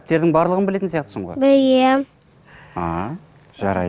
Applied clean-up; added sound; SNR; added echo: none; none; none; none.